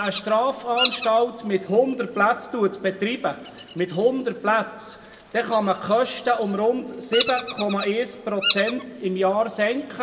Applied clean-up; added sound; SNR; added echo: none; Bird vocalization, bird call, bird song; 3 dB; reverberation time 1.1 s.